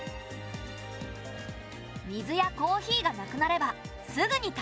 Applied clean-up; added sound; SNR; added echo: none; none; none; none.